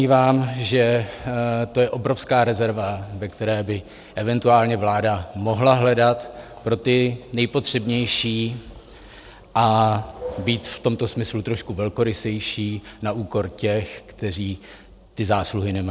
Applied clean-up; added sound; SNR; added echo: none; none; none; none.